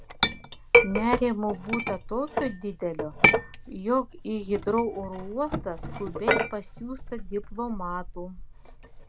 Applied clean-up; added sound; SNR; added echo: none; Chink, clink; -2 dB; none.